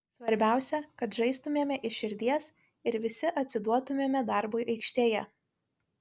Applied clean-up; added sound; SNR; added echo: none; none; none; none.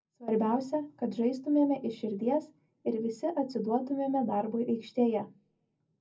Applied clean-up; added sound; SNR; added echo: none; none; none; reverberation time 0.4 s.